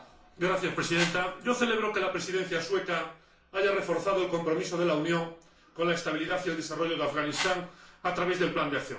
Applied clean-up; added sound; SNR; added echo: none; Whoosh, swoosh, swish; 7 dB; reverberation time 0.4 s.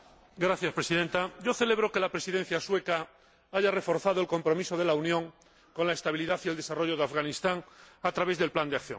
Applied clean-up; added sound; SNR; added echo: none; none; none; none.